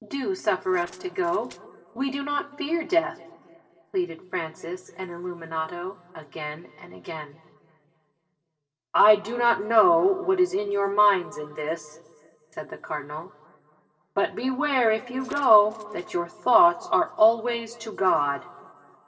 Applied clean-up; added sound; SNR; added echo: neural separator model SepFormer DNS4.